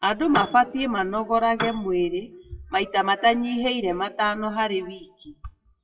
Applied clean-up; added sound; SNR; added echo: classical method WPE with log-MMSE.